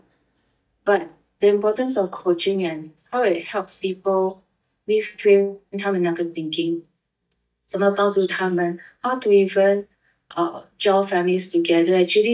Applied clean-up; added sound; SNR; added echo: neural mask model DeepFilterNet 3.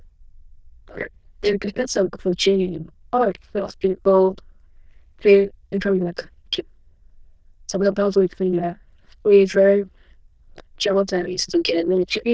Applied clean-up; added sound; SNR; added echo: neural diffusion model UNIVERSE++.